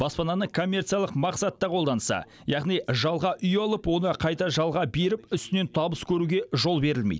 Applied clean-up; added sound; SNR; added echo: none; none; none; none.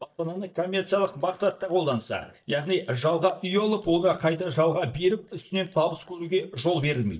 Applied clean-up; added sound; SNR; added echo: neural mask model DeepFilterNet 3.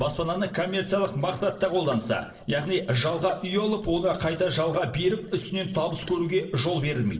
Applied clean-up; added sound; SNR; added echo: neural separator model SepFormer DNS4.